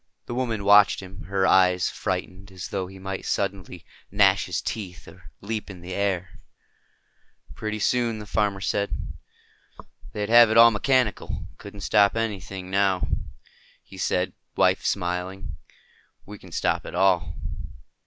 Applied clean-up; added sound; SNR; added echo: none; none; none; none.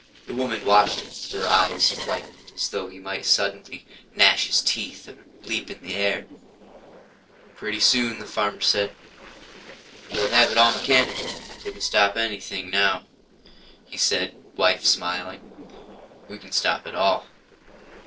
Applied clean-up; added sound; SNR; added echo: neural separator model SepFormer DNS4.